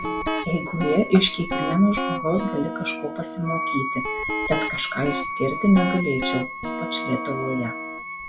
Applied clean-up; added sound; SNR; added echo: none; Wind instrument, woodwind instrument + Guitar; 4 dB; none.